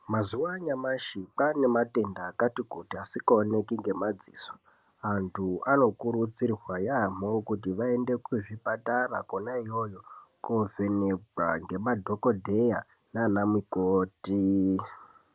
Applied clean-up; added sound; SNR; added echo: none; none; none; none.